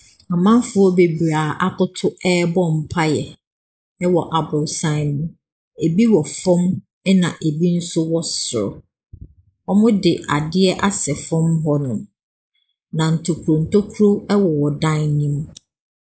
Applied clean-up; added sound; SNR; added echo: neural mask model Resemble Enhance denoiser.